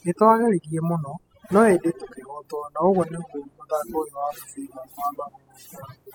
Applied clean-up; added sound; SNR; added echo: classical method spectral subtraction.